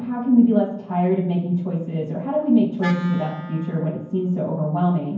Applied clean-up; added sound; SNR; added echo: none; Wind instrument, woodwind instrument; 19 dB; reverberation time 0.9 s.